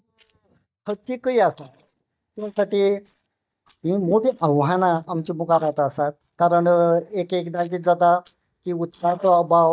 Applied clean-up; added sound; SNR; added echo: neural mask model DeepFilterNet 3.